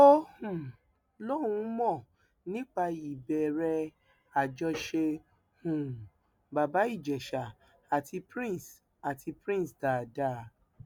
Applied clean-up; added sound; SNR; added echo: none; none; none; none.